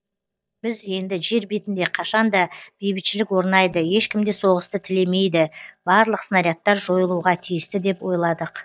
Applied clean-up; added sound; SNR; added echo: neural mask model DeepFilterNet 3.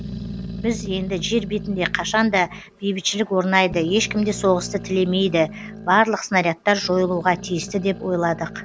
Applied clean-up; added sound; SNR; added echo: none; Growling; 13 dB; none.